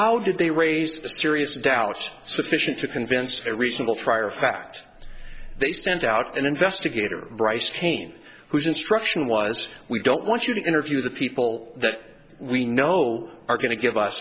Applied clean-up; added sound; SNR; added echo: none; none; none; none.